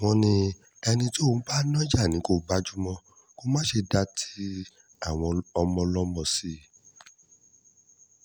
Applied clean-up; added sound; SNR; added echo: none; none; none; none.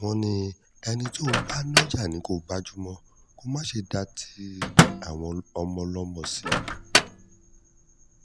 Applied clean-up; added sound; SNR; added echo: none; Microwave oven; -3 dB; none.